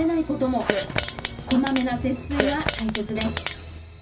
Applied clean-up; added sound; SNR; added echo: none; Fart; 1 dB; reverberation time 0.4 s.